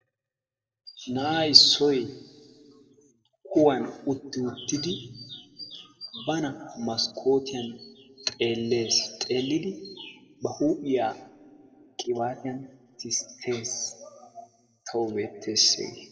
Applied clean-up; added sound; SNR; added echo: none; none; none; reverberation time 0.9 s.